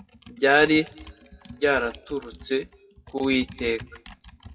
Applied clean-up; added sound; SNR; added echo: classical method WPE with log-MMSE.